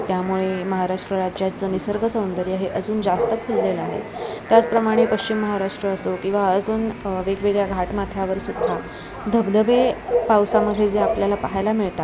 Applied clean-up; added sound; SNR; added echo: none; Bark / Chatter / Chirp, tweet / Livestock, farm animals, working animals; 7 dB; none.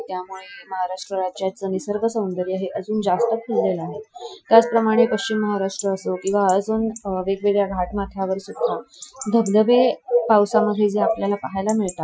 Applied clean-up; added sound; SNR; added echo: classical method Wiener filter.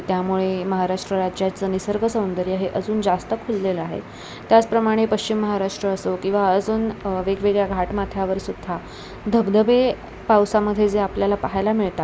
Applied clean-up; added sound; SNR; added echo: none; none; none; none.